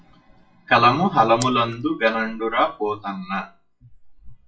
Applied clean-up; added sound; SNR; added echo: classical method WPE with log-MMSE.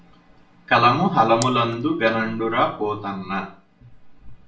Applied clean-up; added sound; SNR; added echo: none; Raindrop; 13 dB; reverberation time 0.4 s.